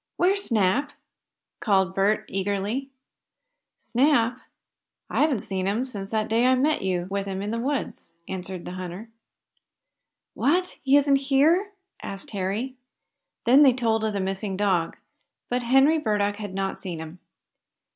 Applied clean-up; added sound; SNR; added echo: none; none; none; none.